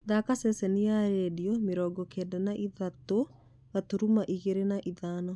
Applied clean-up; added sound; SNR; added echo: none; none; none; none.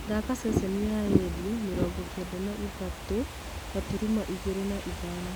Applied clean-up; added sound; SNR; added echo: none; Fireworks / Ocean; 2 dB; none.